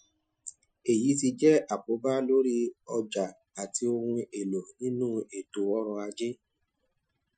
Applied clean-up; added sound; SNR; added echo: classical method Wiener filter.